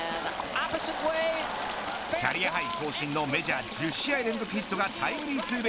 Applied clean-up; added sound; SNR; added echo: none; Stream / Trickle, dribble; 8 dB; none.